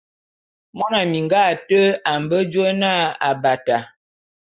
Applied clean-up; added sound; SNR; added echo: none; none; none; none.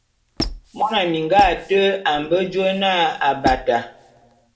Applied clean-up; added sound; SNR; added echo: none; Squeak; 13 dB; reverberation time 0.8 s.